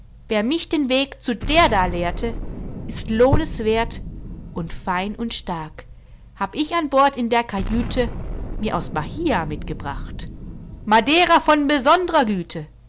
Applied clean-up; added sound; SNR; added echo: none; Explosion; 10 dB; none.